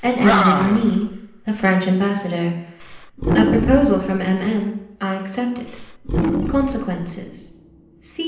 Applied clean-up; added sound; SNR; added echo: none; Animal; 4 dB; reverberation time 0.8 s.